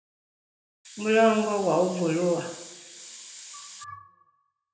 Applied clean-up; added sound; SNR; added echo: none; Hiss; 15 dB; reverberation time 0.7 s.